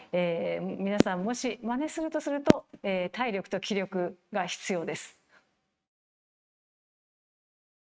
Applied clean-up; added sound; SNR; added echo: neural mask model RNNoise.